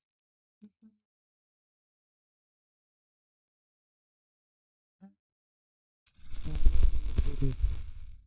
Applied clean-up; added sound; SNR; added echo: neural mask model DeepFilterNet 3.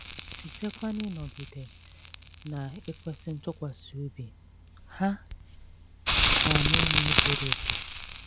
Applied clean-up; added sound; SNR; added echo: none; Crackle; -5 dB; none.